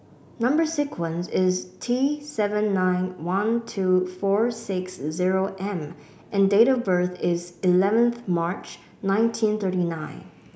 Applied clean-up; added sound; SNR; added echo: none; none; none; none.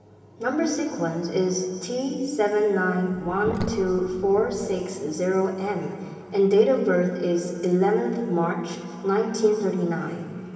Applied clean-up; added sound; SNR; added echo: none; Sink (filling or washing); 11 dB; reverberation time 2.6 s.